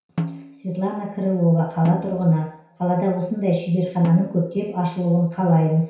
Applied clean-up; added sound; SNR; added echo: none; Snare drum; 13 dB; reverberation time 0.6 s.